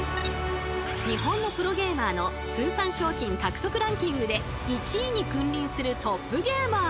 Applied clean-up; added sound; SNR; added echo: none; none; none; none.